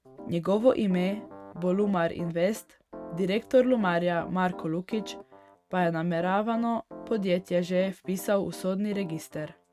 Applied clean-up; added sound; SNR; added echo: neural mask model RNNoise.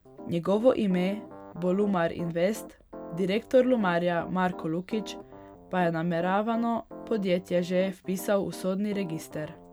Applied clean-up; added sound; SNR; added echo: none; Piano; 17 dB; none.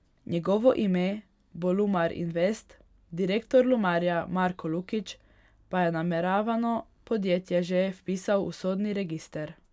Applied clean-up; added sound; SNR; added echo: none; none; none; none.